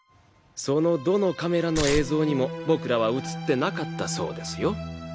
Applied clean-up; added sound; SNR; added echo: none; Tearing; 4 dB; none.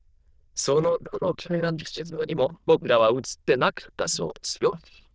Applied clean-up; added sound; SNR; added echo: neural diffusion model UNIVERSE++.